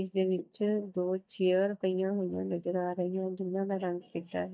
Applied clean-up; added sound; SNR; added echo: neural mask model DeepFilterNet 3.